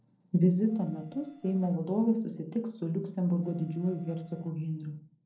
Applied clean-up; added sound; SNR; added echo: neural separator model SepFormer DNS4.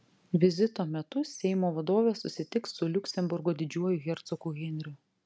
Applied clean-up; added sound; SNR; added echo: none; none; none; none.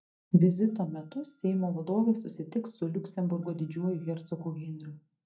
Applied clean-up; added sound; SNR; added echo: neural mask model DeepFilterNet 3.